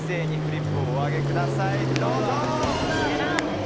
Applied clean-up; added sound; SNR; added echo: none; Fixed-wing aircraft, airplane; -3 dB; none.